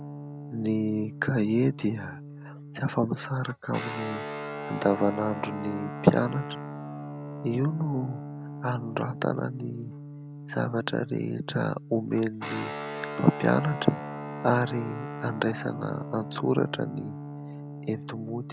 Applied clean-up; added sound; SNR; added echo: none; Guitar; 9 dB; none.